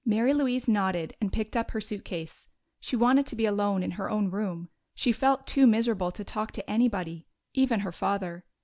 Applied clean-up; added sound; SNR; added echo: none; none; none; none.